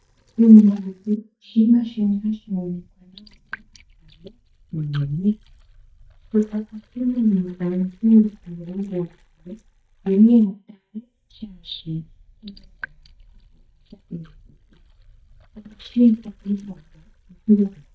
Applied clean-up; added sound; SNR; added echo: neural mask model DeepFilterNet 3.